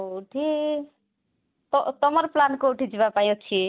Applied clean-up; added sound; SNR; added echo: none; none; none; none.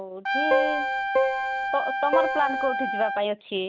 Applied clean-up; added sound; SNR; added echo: none; Keyboard (musical) + Trumpet; -3 dB; none.